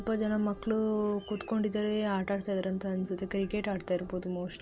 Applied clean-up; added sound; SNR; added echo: none; Bird vocalization, bird call, bird song + Wind instrument, woodwind instrument; 19 dB; none.